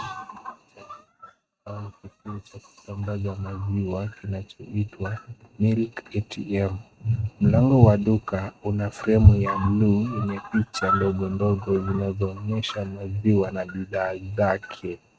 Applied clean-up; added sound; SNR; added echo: neural mask model RNNoise.